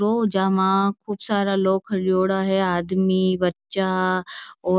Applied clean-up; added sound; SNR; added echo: none; none; none; none.